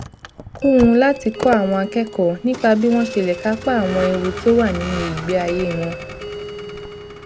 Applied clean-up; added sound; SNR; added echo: none; Vehicle + Doorbell; 10 dB; none.